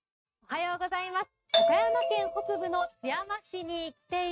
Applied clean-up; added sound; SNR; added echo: neural mask model RNNoise.